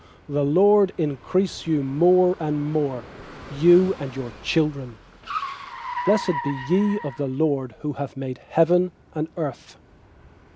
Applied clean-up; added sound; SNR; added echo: none; Car; 15 dB; none.